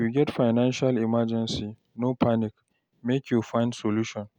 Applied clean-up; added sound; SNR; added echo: none; none; none; none.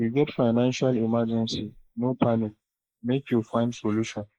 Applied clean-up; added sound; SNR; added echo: neural mask model Resemble Enhance denoiser.